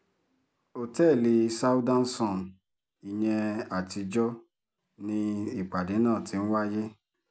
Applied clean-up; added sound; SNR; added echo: none; none; none; none.